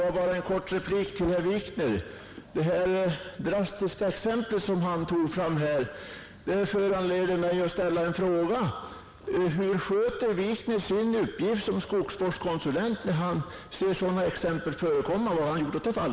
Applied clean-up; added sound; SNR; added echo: none; none; none; none.